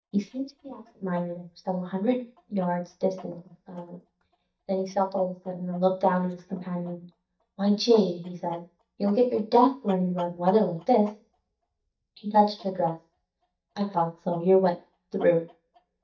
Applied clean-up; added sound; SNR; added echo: neural mask model DeepFilterNet 3.